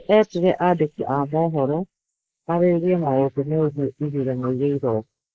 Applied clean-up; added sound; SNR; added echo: neural mask model Resemble Enhance denoiser.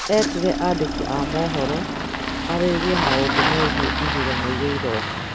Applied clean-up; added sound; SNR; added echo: none; Engine starting; -1 dB; none.